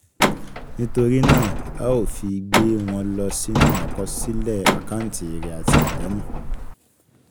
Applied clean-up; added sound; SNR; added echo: none; Truck; -2 dB; none.